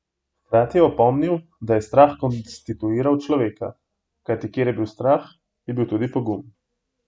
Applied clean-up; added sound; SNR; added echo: none; none; none; none.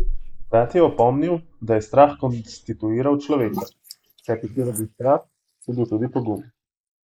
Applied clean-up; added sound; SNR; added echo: neural mask model Resemble Enhance denoiser.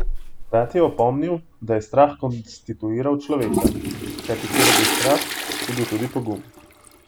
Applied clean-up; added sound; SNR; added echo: none; Toilet flush; 2 dB; none.